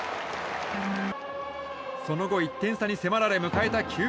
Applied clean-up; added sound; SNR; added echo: none; none; none; none.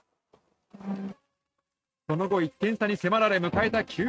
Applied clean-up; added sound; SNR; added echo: neural mask model RNNoise.